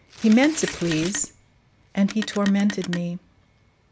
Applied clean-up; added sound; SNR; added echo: none; Tearing + Telephone; 14 dB; none.